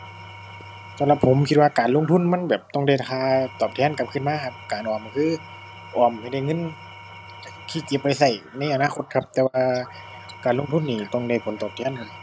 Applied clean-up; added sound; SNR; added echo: none; Engine / Tools; 18 dB; none.